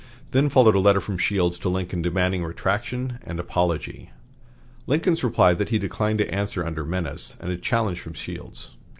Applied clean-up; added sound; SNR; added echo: none; none; none; none.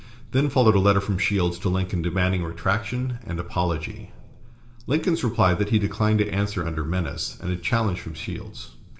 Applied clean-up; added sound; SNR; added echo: none; none; none; reverberation time 1.6 s.